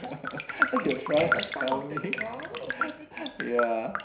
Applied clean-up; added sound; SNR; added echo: none; Raindrop; 2 dB; reverberation time 0.5 s.